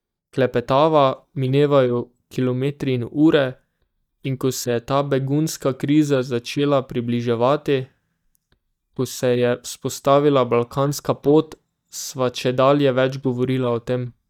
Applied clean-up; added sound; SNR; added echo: neural mask model DeepFilterNet 3.